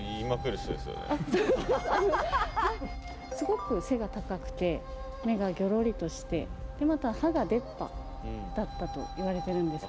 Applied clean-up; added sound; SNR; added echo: none; none; none; none.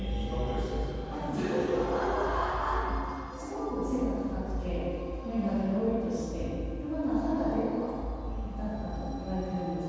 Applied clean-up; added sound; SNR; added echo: none; none; none; reverberation time 2.1 s.